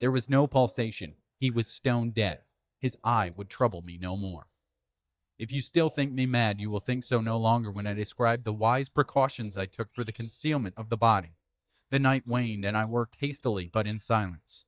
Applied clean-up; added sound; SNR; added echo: neural mask model DeepFilterNet 3.